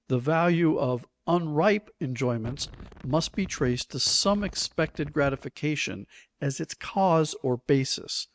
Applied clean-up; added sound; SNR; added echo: neural mask model RNNoise.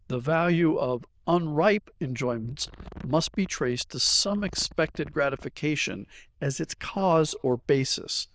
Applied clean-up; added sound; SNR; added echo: neural diffusion model UNIVERSE++.